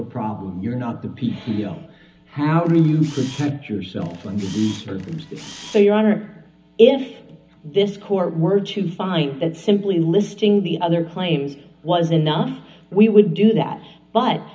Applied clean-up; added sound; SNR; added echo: none; Camera; 20 dB; reverberation time 0.4 s.